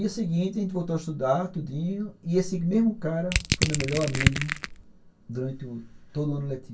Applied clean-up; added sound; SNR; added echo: none; Crushing; -2 dB; reverberation time 0.1 s.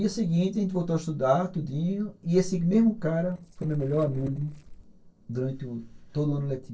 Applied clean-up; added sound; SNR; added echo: neural separator model SepFormer DNS4.